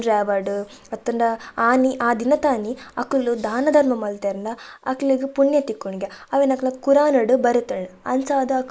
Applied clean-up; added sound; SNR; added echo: neural mask model Resemble Enhance denoiser.